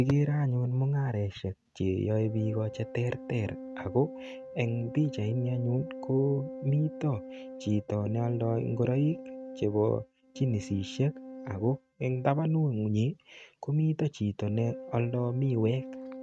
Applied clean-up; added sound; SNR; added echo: neural mask model RNNoise.